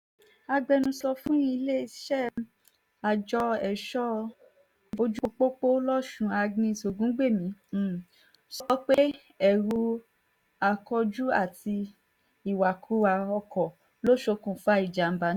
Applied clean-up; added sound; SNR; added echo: none; none; none; none.